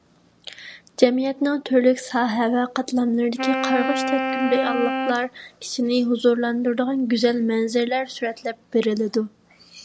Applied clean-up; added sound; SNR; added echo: none; Wind instrument, woodwind instrument; 4 dB; none.